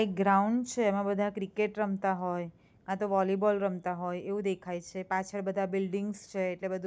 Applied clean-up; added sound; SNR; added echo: none; none; none; none.